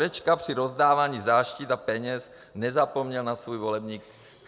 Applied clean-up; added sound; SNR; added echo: none; none; none; none.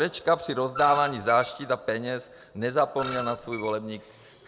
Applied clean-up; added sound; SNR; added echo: none; Screech; 11 dB; none.